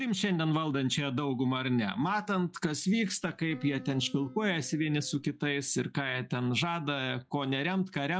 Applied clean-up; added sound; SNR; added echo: classical method log-MMSE.